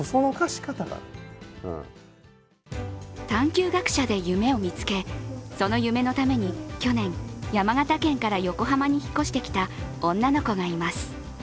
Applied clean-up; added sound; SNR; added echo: none; none; none; none.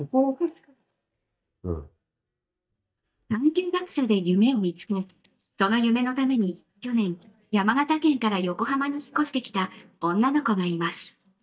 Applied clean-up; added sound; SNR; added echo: neural mask model DeepFilterNet 3.